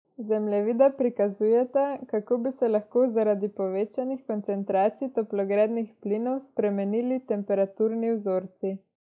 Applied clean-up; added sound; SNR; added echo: none; none; none; none.